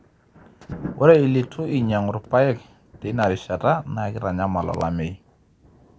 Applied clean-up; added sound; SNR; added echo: none; Thunder; 19 dB; none.